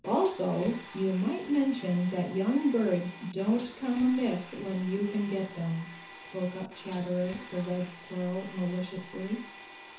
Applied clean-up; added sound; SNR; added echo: none; Domestic sounds, home sounds; 17 dB; reverberation time 0.9 s.